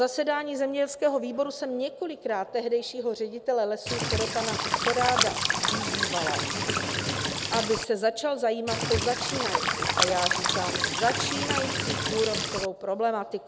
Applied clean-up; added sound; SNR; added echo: none; Cricket / Water; -1 dB; none.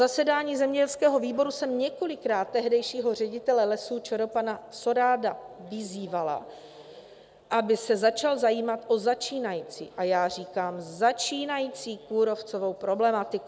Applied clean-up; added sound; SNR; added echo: none; none; none; none.